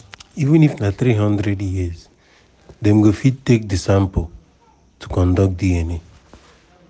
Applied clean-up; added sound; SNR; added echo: none; none; none; none.